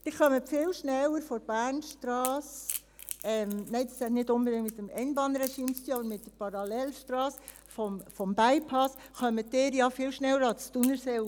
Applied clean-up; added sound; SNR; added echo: none; Crack / Crackle; 17 dB; none.